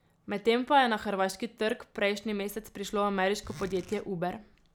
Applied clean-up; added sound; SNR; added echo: none; Zipper (clothing); 18 dB; none.